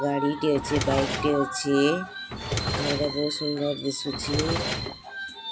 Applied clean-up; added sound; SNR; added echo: none; Drawer open or close; 4 dB; none.